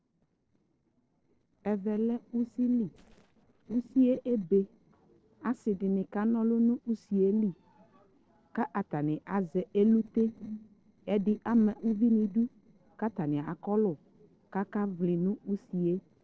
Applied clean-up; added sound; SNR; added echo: neural separator model SepFormer DNS4.